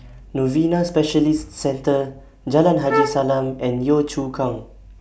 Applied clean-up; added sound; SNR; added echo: none; Wind instrument, woodwind instrument; 2 dB; none.